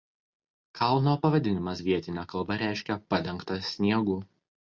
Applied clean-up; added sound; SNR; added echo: none; none; none; none.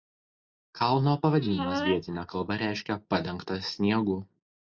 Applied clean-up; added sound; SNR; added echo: neural mask model Resemble Enhance denoiser.